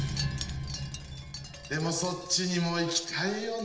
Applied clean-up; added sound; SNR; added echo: none; Wind chime; 13 dB; reverberation time 0.8 s.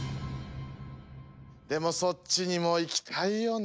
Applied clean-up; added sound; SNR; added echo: none; none; none; none.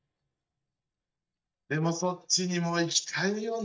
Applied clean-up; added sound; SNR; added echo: neural mask model DeepFilterNet 3.